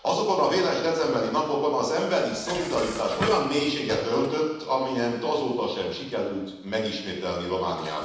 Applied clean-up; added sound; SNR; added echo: none; Dishes, pots, and pans; 15 dB; reverberation time 1.1 s.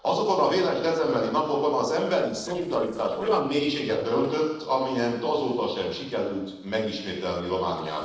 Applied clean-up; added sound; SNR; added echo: neural separator model SepFormer DNS4.